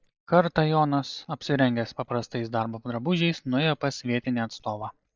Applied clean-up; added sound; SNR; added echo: neural mask model DeepFilterNet 3.